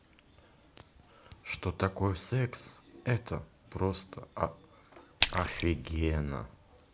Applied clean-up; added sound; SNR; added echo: none; Splash, splatter; -4 dB; none.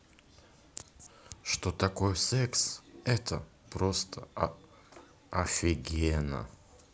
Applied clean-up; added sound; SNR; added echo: none; none; none; none.